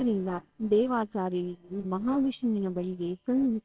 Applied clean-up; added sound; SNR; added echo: neural separator model SepFormer WHAMR!.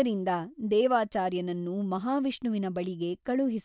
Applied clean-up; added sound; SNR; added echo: none; none; none; none.